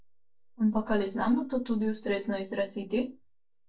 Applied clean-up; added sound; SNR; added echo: neural mask model DeepFilterNet 3.